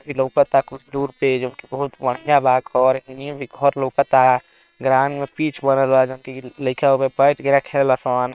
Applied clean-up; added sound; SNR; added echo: neural separator model SepFormer WHAM!.